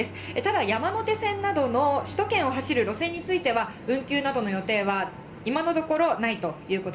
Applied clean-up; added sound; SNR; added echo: none; Bowed string instrument; 18 dB; reverberation time 1.9 s.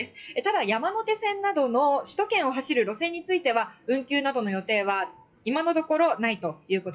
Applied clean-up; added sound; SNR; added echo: classical method WPE with log-MMSE.